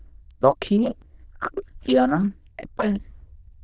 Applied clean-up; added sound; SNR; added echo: neural diffusion model UNIVERSE++.